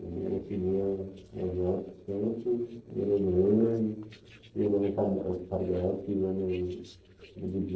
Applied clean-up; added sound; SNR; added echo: neural separator model SepFormer DNS4.